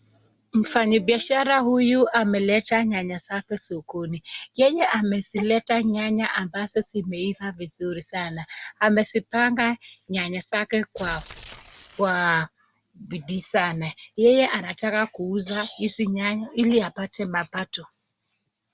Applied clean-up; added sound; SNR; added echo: none; Tearing; 19 dB; none.